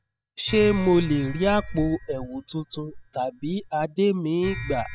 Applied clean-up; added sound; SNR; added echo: classical method spectral subtraction.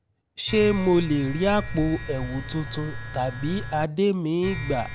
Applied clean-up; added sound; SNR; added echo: none; Domestic sounds, home sounds; 9 dB; none.